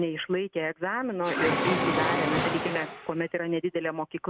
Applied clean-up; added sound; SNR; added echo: none; Mechanisms; 0 dB; none.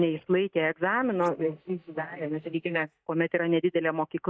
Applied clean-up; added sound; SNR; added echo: neural mask model DeepFilterNet 3.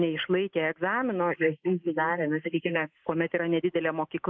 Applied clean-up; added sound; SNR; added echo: neural mask model Resemble Enhance denoiser.